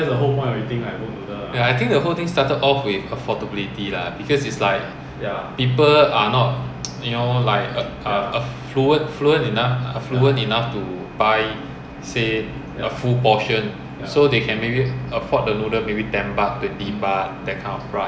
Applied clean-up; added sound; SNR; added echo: none; none; none; none.